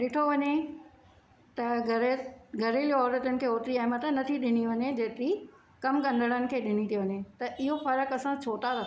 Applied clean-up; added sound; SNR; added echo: none; none; none; none.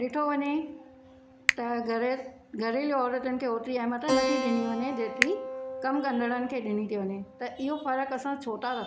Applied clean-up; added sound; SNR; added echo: none; Keyboard (musical) + Finger snapping; 5 dB; none.